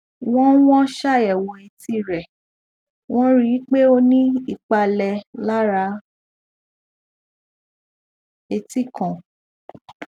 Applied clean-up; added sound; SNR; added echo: none; none; none; none.